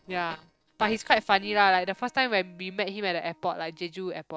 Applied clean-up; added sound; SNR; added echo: neural separator model SepFormer DNS4.